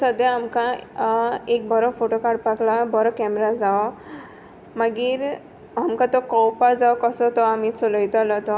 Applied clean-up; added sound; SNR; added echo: none; none; none; none.